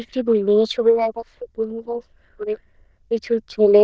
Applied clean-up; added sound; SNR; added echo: neural diffusion model UNIVERSE++.